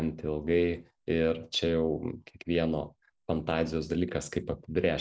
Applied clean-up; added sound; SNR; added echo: none; none; none; none.